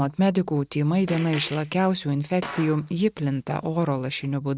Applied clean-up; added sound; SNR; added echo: neural mask model RNNoise.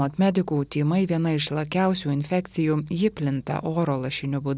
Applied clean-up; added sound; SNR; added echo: none; none; none; none.